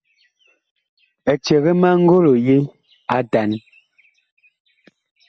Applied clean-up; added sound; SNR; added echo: none; none; none; none.